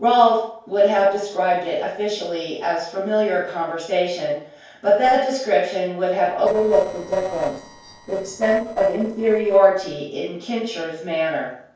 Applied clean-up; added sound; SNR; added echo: neural separator model SepFormer DNS4.